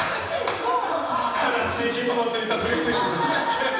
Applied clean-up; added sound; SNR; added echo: none; none; none; reverberation time 1.1 s.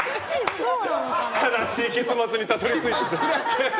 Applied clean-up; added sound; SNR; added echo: none; none; none; none.